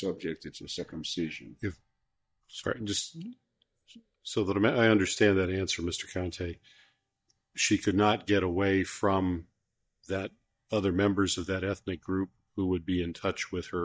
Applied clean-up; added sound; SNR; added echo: neural mask model DeepFilterNet 3.